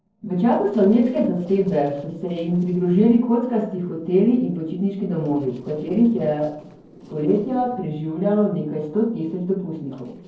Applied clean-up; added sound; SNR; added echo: neural separator model SepFormer DNS4.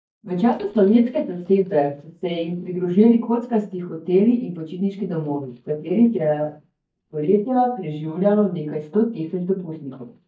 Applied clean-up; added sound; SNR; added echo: neural mask model DeepFilterNet 3.